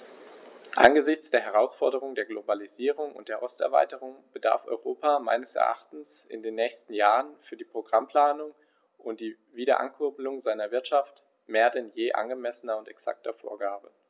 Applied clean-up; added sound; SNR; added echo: none; none; none; none.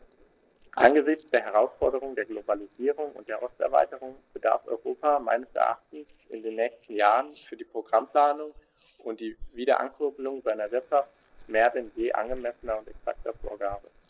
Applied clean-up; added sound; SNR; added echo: neural separator model SepFormer DNS4.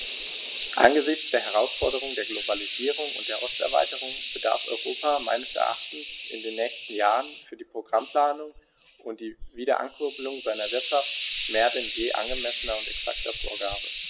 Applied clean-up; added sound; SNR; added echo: none; Hiss; 6 dB; none.